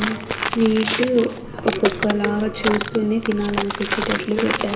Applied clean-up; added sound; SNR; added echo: none; Walk, footsteps; 5 dB; reverberation time 0.8 s.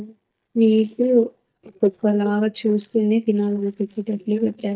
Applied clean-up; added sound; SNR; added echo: neural mask model DeepFilterNet 3.